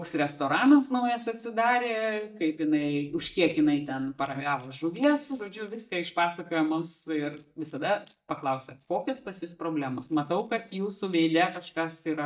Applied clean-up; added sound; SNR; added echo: neural mask model DeepFilterNet 3.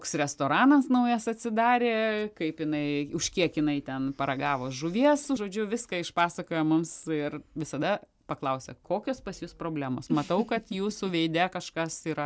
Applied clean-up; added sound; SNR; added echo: none; none; none; none.